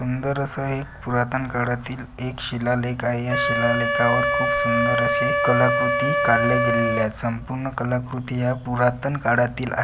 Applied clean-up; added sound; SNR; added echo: none; Wind instrument, woodwind instrument; 2 dB; none.